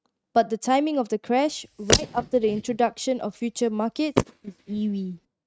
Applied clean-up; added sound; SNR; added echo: neural mask model RNNoise.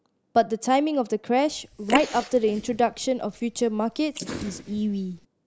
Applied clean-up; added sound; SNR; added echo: neural mask model Resemble Enhance denoiser.